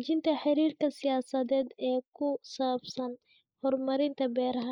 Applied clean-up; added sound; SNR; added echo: neural mask model Resemble Enhance denoiser.